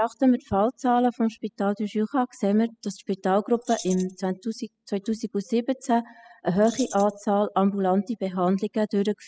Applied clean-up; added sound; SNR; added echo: classical method spectral subtraction.